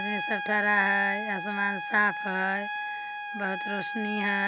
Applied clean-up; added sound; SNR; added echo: none; Trumpet; 4 dB; none.